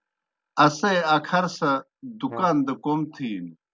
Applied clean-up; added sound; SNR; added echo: none; Brass instrument; 18 dB; none.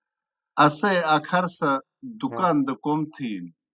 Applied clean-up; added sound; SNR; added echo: classical method spectral subtraction.